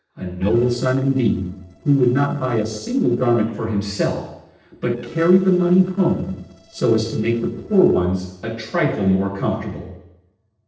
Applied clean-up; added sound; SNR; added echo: neural separator model SepFormer DNS4.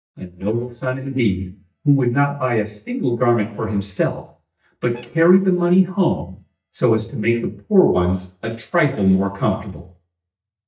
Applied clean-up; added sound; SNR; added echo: neural mask model DeepFilterNet 3.